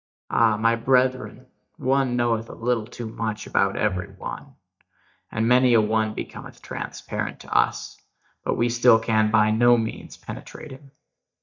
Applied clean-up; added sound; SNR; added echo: neural mask model DeepFilterNet 3.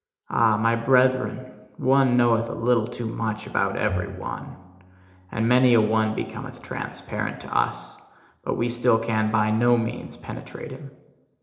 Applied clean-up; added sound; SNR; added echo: neural separator model SepFormer DNS4.